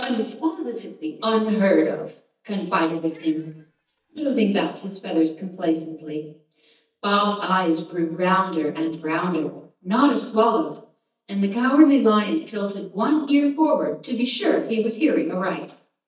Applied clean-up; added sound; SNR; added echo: neural mask model DeepFilterNet 3.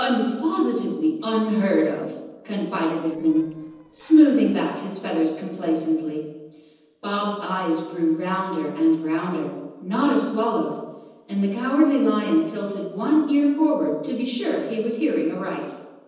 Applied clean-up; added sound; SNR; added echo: neural separator model SepFormer DNS4.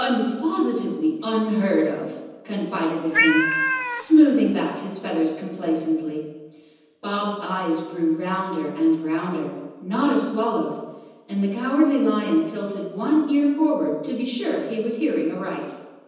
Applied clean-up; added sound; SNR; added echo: none; Cat; 1 dB; reverberation time 1.1 s.